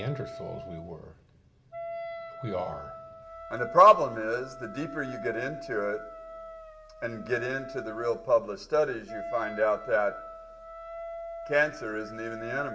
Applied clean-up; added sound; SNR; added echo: none; Wind instrument, woodwind instrument; 12 dB; reverberation time 0.7 s.